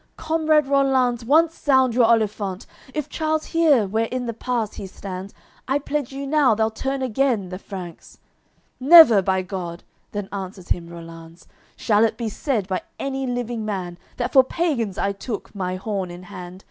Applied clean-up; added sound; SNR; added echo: none; none; none; none.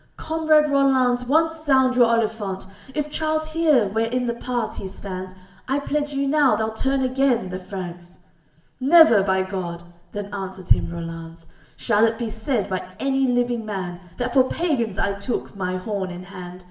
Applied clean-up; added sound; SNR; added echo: none; none; none; reverberation time 0.7 s.